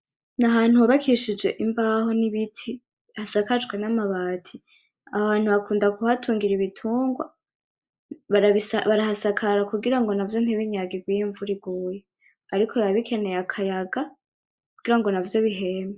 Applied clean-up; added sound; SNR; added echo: neural mask model Resemble Enhance denoiser.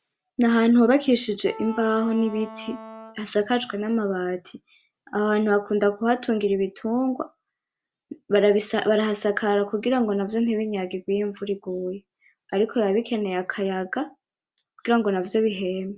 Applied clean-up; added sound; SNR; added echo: none; Wind instrument, woodwind instrument; 16 dB; none.